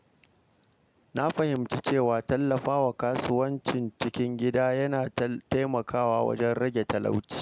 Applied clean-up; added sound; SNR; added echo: none; none; none; none.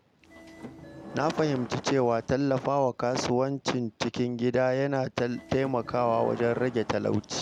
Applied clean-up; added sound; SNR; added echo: none; Subway, metro, underground / Sliding door; 16 dB; none.